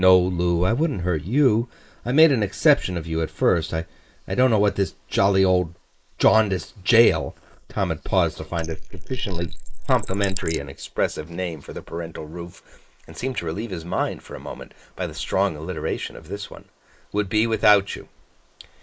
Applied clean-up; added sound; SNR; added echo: neural mask model Resemble Enhance denoiser.